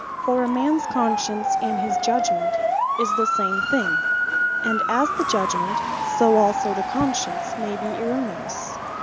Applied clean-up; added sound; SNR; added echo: none; Motor vehicle (road) / Siren; -1 dB; none.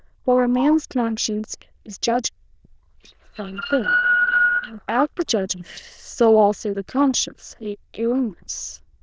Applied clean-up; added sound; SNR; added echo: neural diffusion model UNIVERSE++.